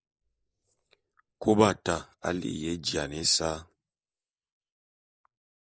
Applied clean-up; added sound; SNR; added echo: neural mask model Resemble Enhance denoiser.